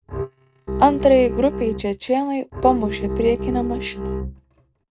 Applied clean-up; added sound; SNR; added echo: neural mask model RNNoise.